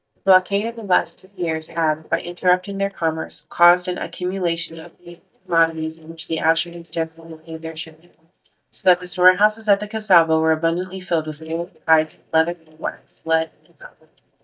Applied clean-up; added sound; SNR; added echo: neural mask model DeepFilterNet 3.